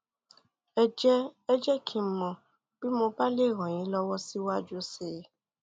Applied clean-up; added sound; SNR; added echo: none; none; none; none.